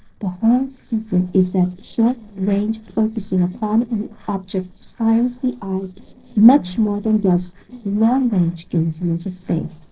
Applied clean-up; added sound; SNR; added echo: neural separator model SepFormer DNS4.